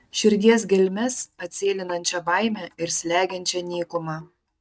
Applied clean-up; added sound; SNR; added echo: neural mask model DeepFilterNet 3.